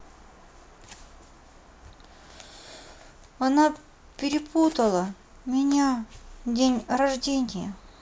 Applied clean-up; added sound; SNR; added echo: none; none; none; none.